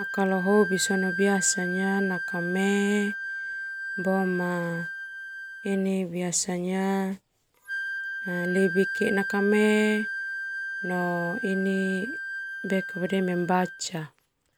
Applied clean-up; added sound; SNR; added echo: none; Wind instrument, woodwind instrument; 7 dB; none.